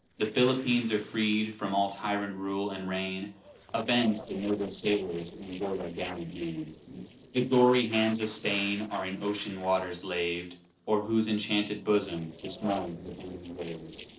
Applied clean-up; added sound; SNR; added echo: neural separator model SepFormer DNS4.